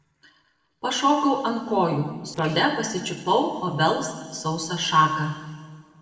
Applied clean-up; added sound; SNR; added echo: neural separator model SepFormer DNS4.